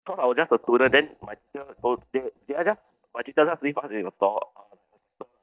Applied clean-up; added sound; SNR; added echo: neural mask model DeepFilterNet 3.